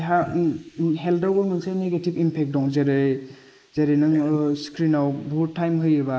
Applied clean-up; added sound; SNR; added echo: neural mask model Resemble Enhance denoiser.